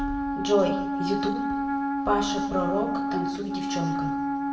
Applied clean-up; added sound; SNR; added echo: none; Wind instrument, woodwind instrument; -1 dB; reverberation time 0.8 s.